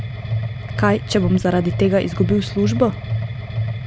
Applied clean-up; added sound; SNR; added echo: none; Mechanisms; 4 dB; none.